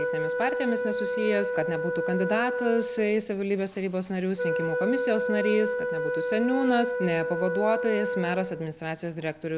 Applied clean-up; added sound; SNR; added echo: none; Wind instrument, woodwind instrument; 2 dB; none.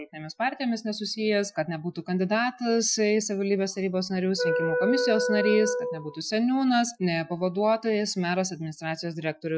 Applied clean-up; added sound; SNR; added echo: classical method Wiener filter.